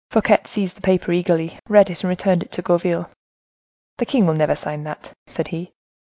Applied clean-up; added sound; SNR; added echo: none; none; none; none.